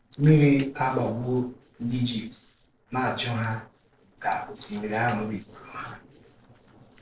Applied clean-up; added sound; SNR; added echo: neural separator model SepFormer DNS4.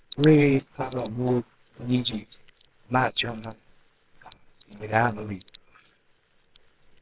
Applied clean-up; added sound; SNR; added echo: neural separator model SepFormer WHAMR!.